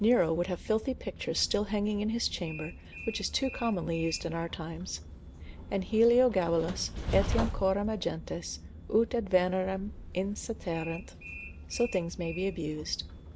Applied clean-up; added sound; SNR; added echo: none; Train; 10 dB; none.